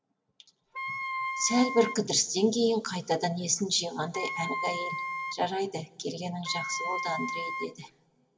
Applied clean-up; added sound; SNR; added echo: none; Wind instrument, woodwind instrument; 5 dB; reverberation time 1.1 s.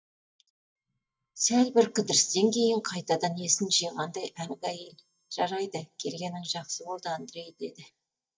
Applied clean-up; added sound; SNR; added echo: neural mask model DeepFilterNet 3.